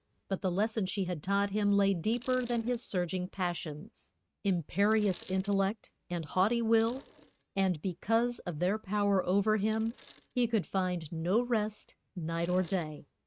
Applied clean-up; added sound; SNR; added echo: neural mask model RNNoise.